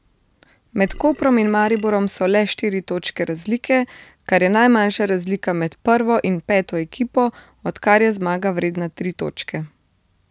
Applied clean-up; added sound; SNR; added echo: none; Burping, eructation; 19 dB; none.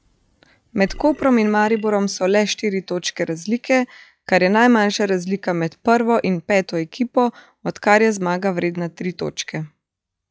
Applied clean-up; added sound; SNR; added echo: classical method log-MMSE.